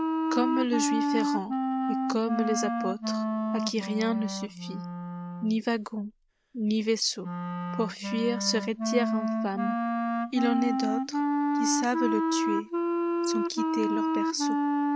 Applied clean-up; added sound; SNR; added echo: none; Wind instrument, woodwind instrument; -2 dB; none.